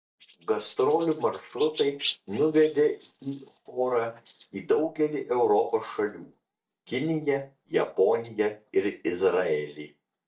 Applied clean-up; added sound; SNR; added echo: neural mask model DeepFilterNet 3.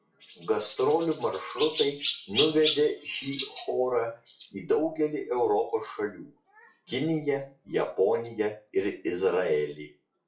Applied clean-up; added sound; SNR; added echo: classical method WPE with log-MMSE.